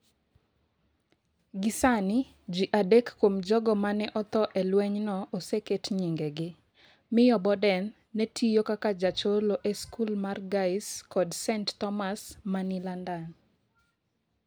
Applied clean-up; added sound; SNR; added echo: none; none; none; none.